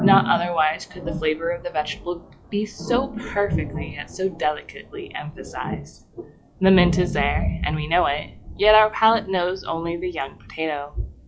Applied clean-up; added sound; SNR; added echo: classical method log-MMSE.